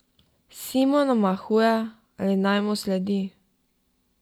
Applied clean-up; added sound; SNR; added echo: none; none; none; none.